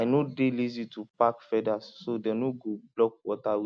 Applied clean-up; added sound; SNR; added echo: none; none; none; none.